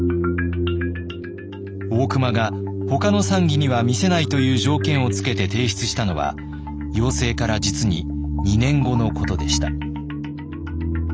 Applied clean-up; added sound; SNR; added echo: none; none; none; none.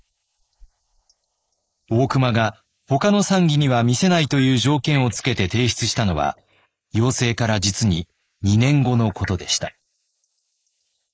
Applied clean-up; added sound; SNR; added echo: neural mask model Resemble Enhance denoiser.